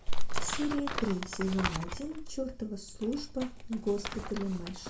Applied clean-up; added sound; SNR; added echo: none; Crumpling, crinkling; 11 dB; reverberation time 0.2 s.